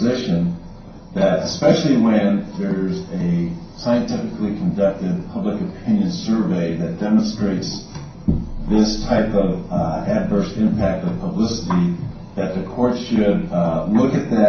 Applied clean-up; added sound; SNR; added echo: none; none; none; reverberation time 0.5 s.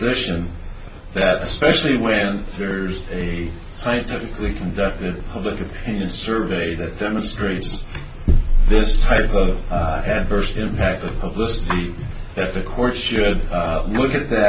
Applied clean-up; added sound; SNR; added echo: none; none; none; none.